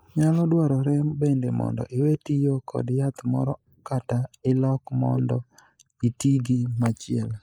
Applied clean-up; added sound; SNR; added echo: neural mask model Resemble Enhance denoiser.